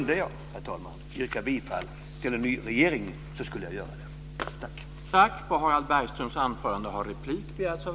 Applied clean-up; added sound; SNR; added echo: none; none; none; none.